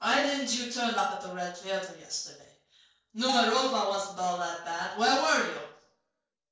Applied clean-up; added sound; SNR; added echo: neural separator model SepFormer DNS4.